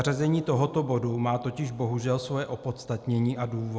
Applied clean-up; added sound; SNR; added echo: none; none; none; none.